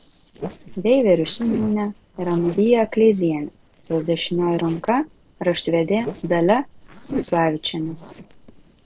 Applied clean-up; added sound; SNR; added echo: neural separator model SepFormer DNS4.